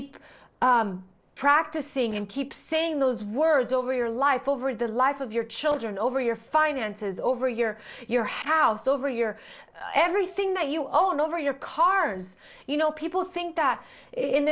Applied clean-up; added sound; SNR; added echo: neural separator model SepFormer DNS4.